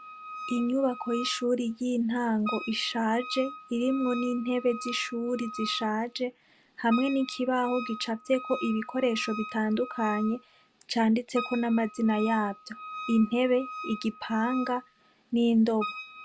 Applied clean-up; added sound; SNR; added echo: none; Wind instrument, woodwind instrument; 12 dB; none.